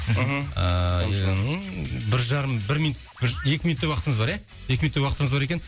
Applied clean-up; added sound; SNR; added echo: none; none; none; none.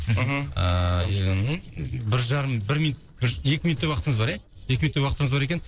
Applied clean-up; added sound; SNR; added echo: neural separator model SepFormer DNS4.